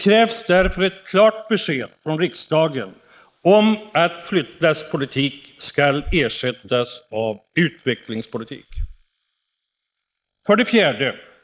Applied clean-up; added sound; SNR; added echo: neural mask model Resemble Enhance denoiser.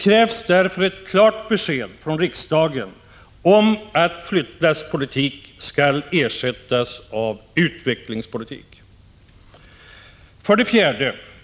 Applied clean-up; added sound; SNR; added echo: none; none; none; none.